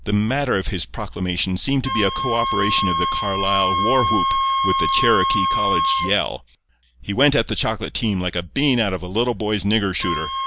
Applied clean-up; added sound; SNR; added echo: none; Wind instrument, woodwind instrument; 2 dB; none.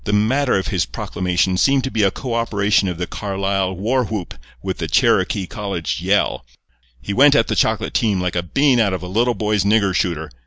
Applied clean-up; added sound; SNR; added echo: none; none; none; none.